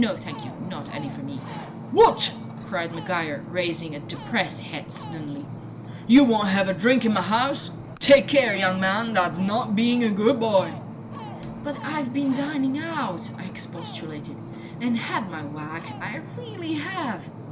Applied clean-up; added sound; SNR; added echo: none; Ocean; 11 dB; none.